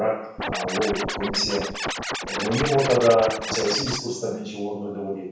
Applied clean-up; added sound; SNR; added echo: none; Scratching (performance technique); 5 dB; reverberation time 0.7 s.